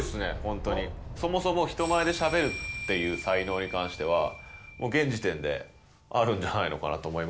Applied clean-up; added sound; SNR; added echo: none; Boom; 13 dB; none.